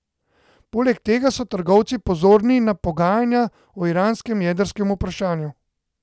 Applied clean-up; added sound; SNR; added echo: none; none; none; none.